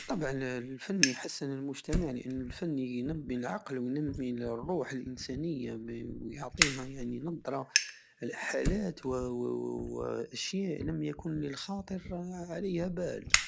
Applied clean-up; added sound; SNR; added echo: none; Fire; 2 dB; none.